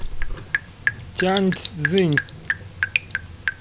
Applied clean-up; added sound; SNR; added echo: none; Drip; 0 dB; none.